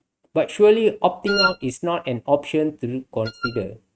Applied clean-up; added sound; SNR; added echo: neural mask model RNNoise.